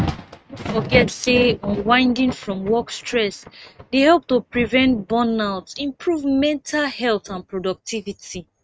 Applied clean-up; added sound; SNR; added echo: neural mask model RNNoise.